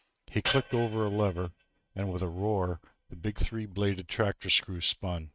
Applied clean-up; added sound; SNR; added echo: neural mask model RNNoise.